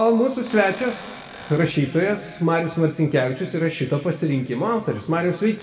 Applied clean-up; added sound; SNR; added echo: none; Cupboard open or close / Door; 16 dB; reverberation time 2.0 s.